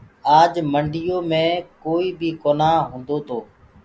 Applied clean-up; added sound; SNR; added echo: none; none; none; none.